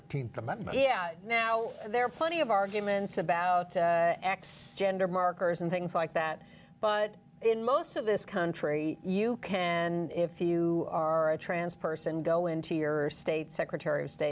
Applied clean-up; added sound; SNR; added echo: none; none; none; none.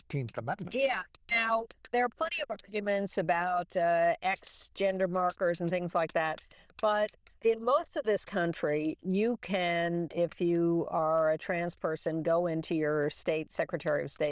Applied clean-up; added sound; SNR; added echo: neural diffusion model UNIVERSE++.